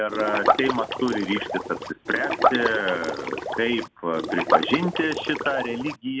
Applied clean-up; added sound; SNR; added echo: none; Liquid; 0 dB; none.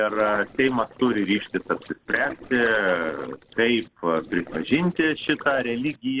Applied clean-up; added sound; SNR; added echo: neural separator model SepFormer DNS4.